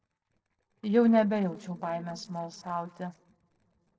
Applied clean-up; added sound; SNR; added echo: neural separator model SepFormer DNS4.